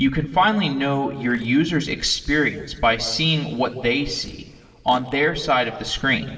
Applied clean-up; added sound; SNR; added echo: neural separator model SepFormer DNS4.